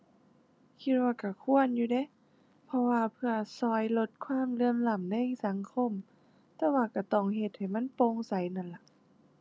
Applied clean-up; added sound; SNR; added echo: none; none; none; none.